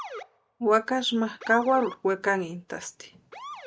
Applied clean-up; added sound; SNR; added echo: none; Motor vehicle (road) / Siren; 17 dB; none.